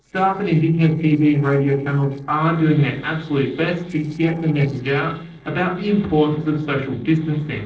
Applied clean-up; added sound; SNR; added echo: neural separator model SepFormer DNS4.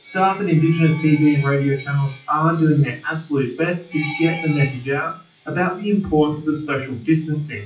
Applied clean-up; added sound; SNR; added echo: classical method WPE with log-MMSE.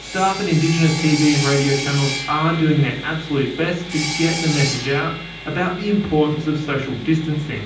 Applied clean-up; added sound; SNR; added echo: none; Sawing; 9 dB; reverberation time 0.6 s.